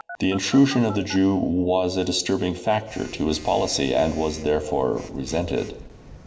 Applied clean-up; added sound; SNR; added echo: none; Telephone; 19 dB; reverberation time 1.0 s.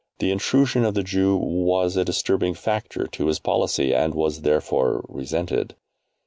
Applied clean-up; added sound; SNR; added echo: none; none; none; none.